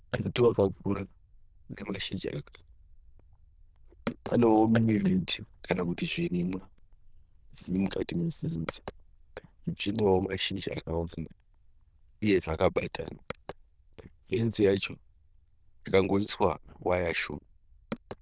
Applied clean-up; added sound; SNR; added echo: neural diffusion model UNIVERSE++.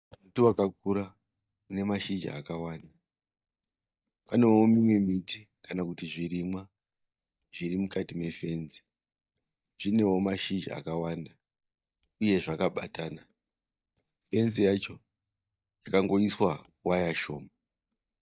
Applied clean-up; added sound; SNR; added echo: neural mask model DeepFilterNet 3.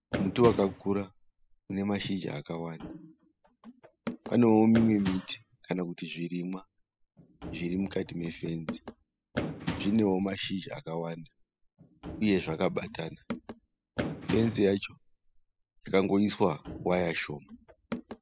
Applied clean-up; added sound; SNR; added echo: classical method spectral subtraction.